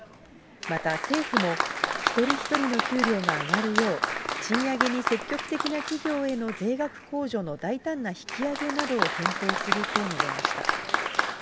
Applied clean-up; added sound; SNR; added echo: none; Applause; 0 dB; none.